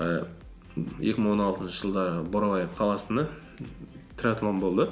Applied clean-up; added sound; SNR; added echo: none; none; none; none.